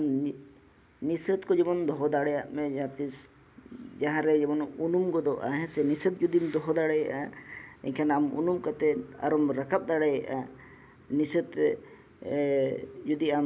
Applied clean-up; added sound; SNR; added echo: none; none; none; none.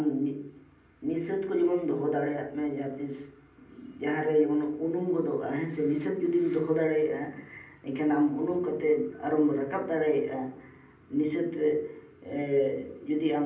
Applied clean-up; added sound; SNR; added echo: none; none; none; reverberation time 0.6 s.